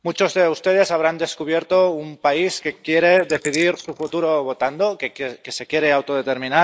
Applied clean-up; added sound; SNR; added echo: neural mask model Resemble Enhance denoiser.